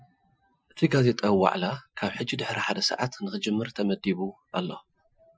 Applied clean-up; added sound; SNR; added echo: classical method Wiener filter.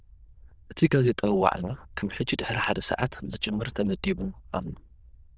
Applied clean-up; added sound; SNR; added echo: neural diffusion model UNIVERSE++.